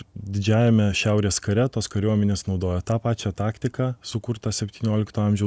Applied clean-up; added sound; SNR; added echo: none; none; none; none.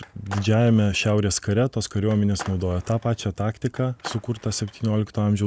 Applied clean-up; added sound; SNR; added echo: none; Skateboard; 18 dB; none.